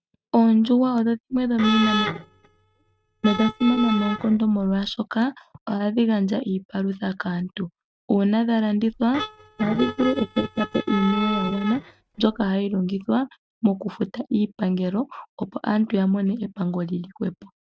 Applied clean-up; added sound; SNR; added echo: neural mask model RNNoise.